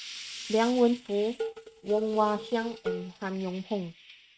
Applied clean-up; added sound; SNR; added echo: neural mask model RNNoise.